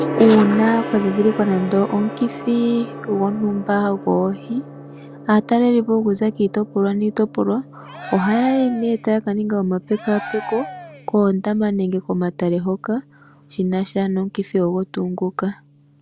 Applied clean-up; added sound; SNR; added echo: none; Cheering + Gong; 13 dB; none.